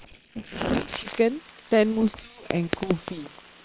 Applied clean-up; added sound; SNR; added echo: neural separator model SepFormer WHAM!.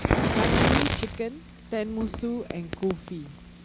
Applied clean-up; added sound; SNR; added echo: none; Fire; -4 dB; none.